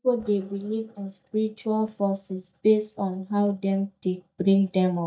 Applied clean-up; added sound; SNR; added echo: neural mask model DeepFilterNet 3.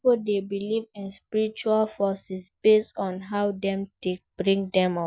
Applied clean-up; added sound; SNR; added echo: none; none; none; none.